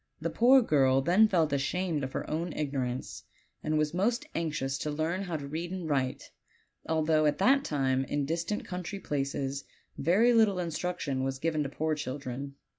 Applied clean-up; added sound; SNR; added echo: none; none; none; none.